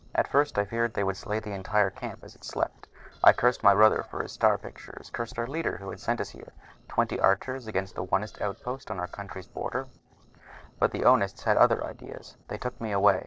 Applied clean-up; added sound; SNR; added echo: neural separator model SepFormer DNS4.